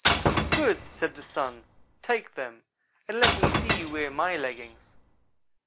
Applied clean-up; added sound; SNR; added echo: none; Shatter / Crushing; -2 dB; none.